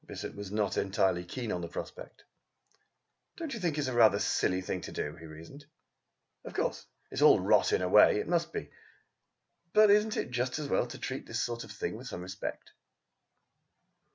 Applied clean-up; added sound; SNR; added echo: none; none; none; none.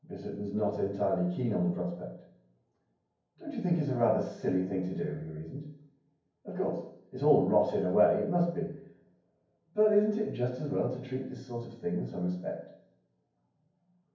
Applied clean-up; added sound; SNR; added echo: none; none; none; reverberation time 0.9 s.